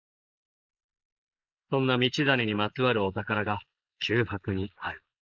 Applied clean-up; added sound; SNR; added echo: neural mask model Resemble Enhance denoiser.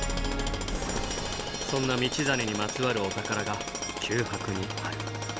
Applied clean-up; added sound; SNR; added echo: none; Tools; 6 dB; none.